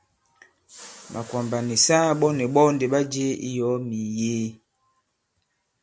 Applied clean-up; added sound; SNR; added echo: none; none; none; none.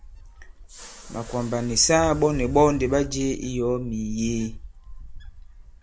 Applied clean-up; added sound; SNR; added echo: none; Wind; 12 dB; none.